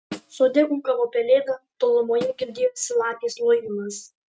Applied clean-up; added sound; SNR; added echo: neural mask model RNNoise.